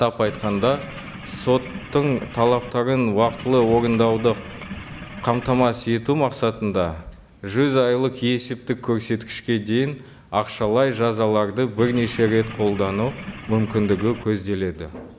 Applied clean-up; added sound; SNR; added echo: none; Engine / Boat, Water vehicle; 14 dB; none.